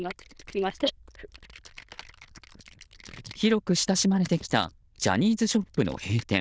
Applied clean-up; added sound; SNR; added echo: neural diffusion model UNIVERSE++.